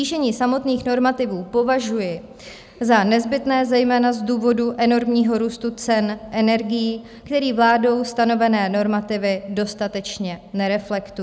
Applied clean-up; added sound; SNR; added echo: none; none; none; none.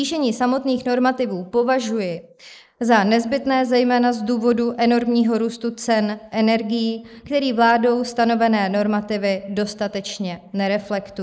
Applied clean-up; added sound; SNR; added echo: neural mask model Resemble Enhance denoiser.